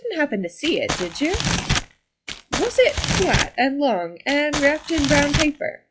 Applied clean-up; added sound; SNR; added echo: classical method log-MMSE.